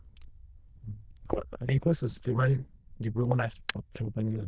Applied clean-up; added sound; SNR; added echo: neural diffusion model UNIVERSE++.